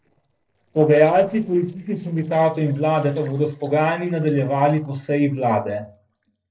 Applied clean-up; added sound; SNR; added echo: neural separator model SepFormer DNS4.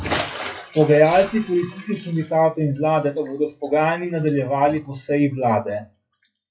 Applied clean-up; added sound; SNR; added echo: classical method WPE with log-MMSE.